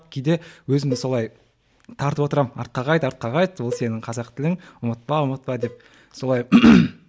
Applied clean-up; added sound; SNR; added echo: none; Cowbell; 16 dB; none.